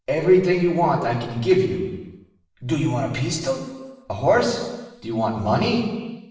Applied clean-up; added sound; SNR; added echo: none; none; none; reverberation time 1.1 s.